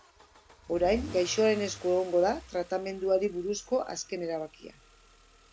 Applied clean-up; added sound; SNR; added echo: none; Engine starting / Accelerating, revving, vroom / Car; 18 dB; none.